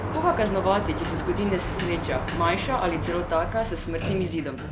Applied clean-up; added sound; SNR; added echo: none; Sliding door; 3 dB; none.